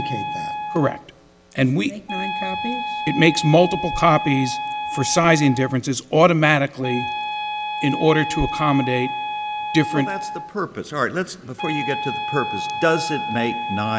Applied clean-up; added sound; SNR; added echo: none; Wind instrument, woodwind instrument; 7 dB; none.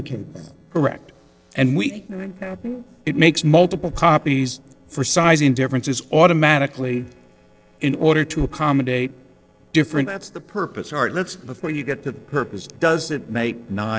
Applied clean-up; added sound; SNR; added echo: neural separator model SepFormer DNS4.